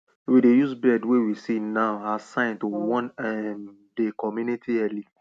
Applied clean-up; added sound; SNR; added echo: none; Brass instrument; 17 dB; none.